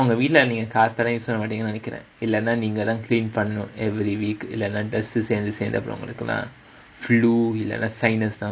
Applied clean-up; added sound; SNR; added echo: none; none; none; none.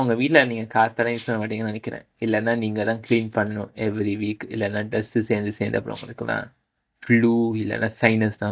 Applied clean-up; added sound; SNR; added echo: neural mask model DeepFilterNet 3.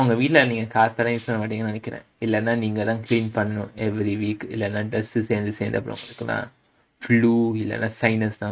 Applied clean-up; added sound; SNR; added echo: neural mask model RNNoise.